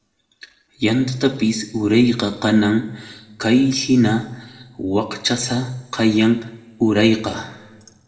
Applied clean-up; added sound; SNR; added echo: none; none; none; reverberation time 0.8 s.